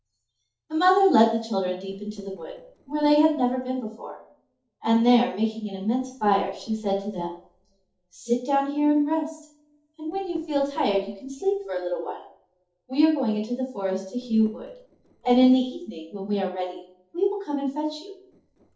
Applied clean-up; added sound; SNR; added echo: neural separator model SepFormer DNS4.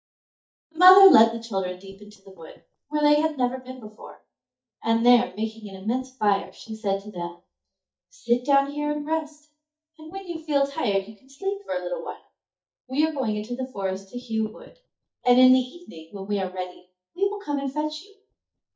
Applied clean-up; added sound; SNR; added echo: neural mask model DeepFilterNet 3.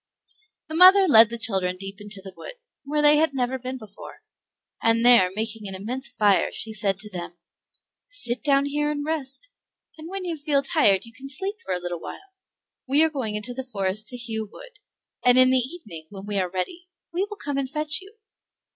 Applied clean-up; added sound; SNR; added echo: none; none; none; none.